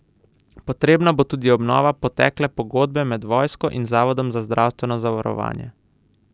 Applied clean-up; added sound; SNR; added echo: none; none; none; none.